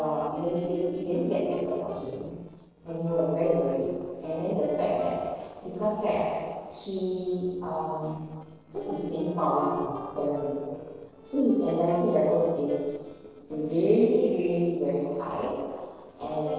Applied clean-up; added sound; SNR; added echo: neural separator model SepFormer DNS4.